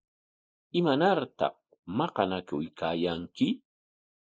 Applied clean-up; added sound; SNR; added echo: neural mask model Resemble Enhance denoiser.